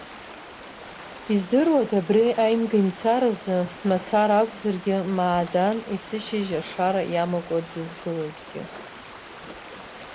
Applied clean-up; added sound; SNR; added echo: none; Stream; 16 dB; none.